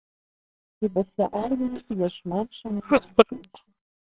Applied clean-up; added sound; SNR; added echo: neural separator model SepFormer WHAMR!.